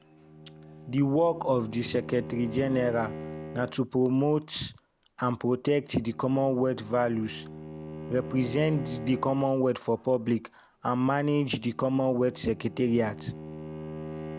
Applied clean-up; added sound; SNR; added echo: none; Bowed string instrument; 14 dB; none.